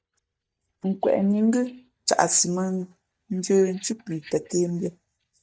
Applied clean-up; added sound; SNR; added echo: neural mask model DeepFilterNet 3.